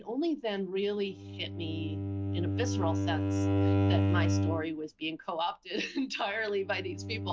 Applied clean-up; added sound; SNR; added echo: none; Bowed string instrument; -3 dB; none.